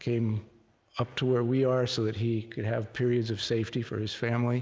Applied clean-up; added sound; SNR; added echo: none; none; none; none.